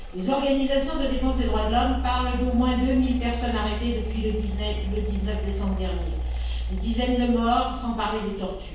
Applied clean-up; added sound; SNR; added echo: none; Mechanical fan; 2 dB; reverberation time 0.6 s.